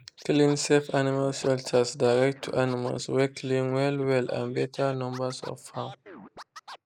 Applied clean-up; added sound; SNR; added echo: neural mask model Resemble Enhance denoiser.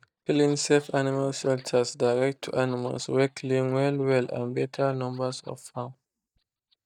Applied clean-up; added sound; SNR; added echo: neural mask model DeepFilterNet 3.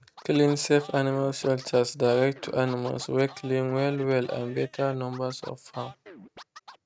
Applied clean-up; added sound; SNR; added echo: neural mask model RNNoise.